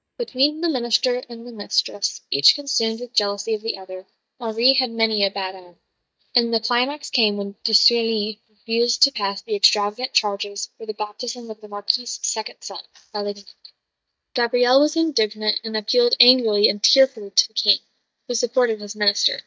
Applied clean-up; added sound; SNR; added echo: neural mask model DeepFilterNet 3.